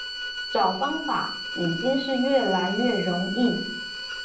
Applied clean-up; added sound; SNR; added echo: none; Bowed string instrument; 7 dB; reverberation time 0.6 s.